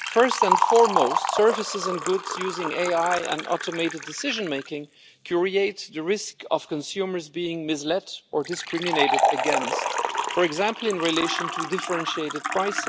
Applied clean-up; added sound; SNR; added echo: none; Liquid; 3 dB; none.